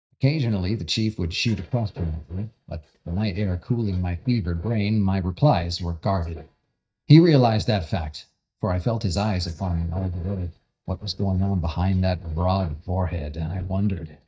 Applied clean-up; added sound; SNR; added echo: neural mask model DeepFilterNet 3.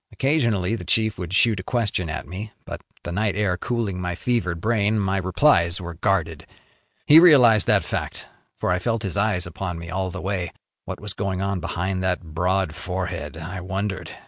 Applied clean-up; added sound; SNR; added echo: none; none; none; none.